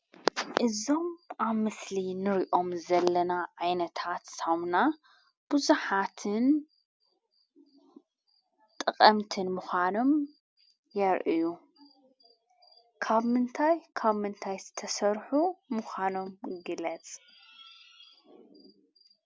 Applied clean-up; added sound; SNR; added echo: none; none; none; none.